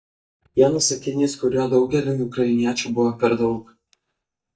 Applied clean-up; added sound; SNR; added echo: neural mask model DeepFilterNet 3.